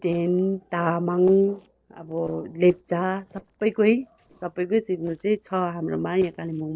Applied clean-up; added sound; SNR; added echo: neural separator model SepFormer DNS4.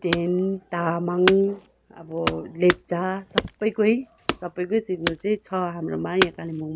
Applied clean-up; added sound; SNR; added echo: none; Wood / Domestic sounds, home sounds; 7 dB; none.